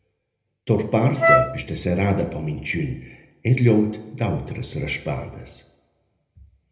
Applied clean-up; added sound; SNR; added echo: none; Wind instrument, woodwind instrument; -4 dB; reverberation time 0.7 s.